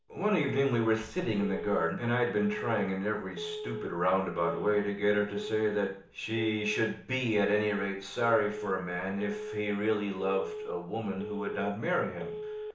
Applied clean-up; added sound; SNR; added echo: none; Telephone; 10 dB; reverberation time 0.8 s.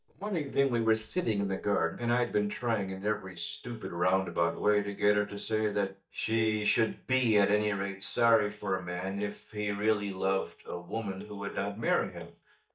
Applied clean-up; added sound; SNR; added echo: neural mask model DeepFilterNet 3.